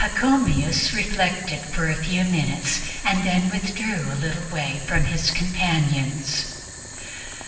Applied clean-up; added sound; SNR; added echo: none; Boiling; 13 dB; reverberation time 1.2 s.